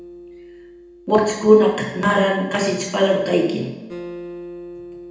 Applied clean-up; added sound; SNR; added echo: none; Acoustic guitar; 18 dB; reverberation time 0.9 s.